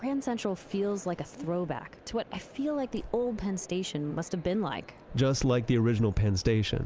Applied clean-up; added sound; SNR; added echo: none; Slam; 20 dB; none.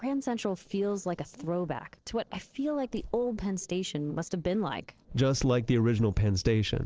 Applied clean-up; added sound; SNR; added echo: neural separator model SepFormer DNS4.